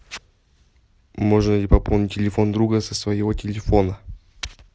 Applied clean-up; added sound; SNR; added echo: none; none; none; none.